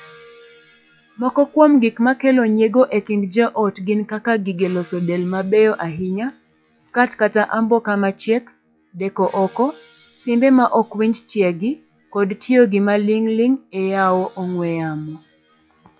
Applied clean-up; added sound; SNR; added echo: classical method log-MMSE.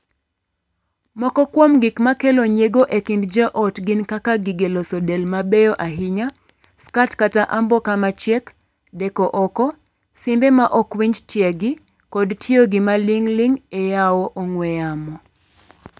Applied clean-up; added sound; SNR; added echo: none; none; none; none.